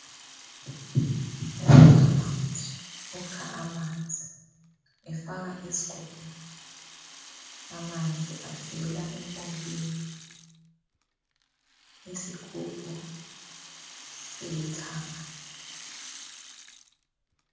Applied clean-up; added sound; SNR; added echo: none; Rattle (instrument); 19 dB; reverberation time 1.2 s.